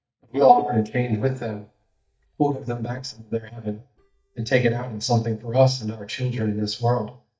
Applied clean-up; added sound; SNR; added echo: neural mask model DeepFilterNet 3.